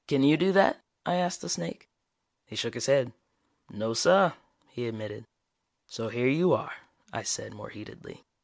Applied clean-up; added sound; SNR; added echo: none; none; none; none.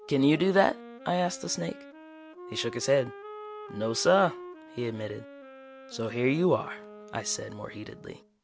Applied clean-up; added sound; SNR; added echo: none; Wind instrument, woodwind instrument; 16 dB; none.